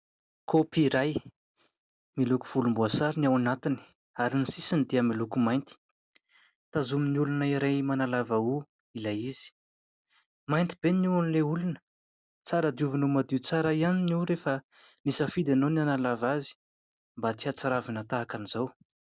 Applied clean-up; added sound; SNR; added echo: none; none; none; none.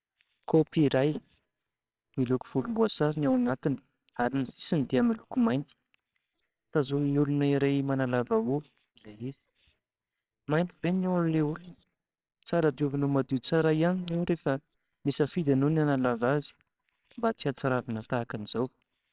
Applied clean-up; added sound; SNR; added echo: neural separator model SepFormer WHAMR!.